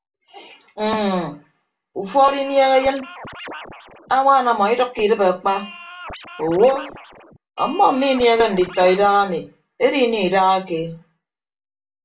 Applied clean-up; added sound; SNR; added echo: none; Scratching (performance technique); 16 dB; reverberation time 0.2 s.